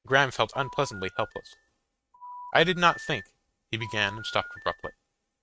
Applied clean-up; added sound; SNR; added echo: neural mask model RNNoise.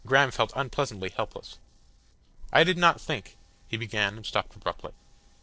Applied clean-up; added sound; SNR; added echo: neural separator model SepFormer DNS4.